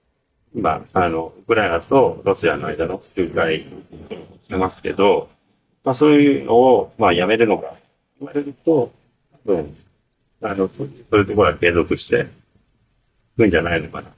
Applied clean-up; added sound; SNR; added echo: neural mask model DeepFilterNet 3.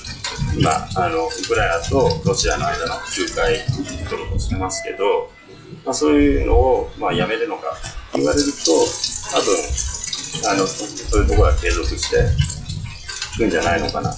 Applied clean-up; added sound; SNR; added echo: classical method log-MMSE.